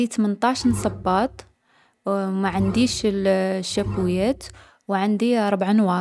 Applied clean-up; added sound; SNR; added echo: none; Bowed string instrument; 11 dB; none.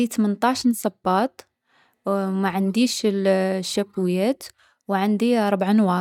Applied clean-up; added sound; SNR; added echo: neural mask model DeepFilterNet 3.